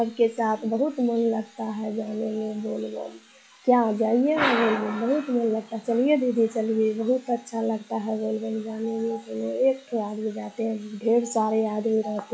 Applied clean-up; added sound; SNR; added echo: classical method log-MMSE.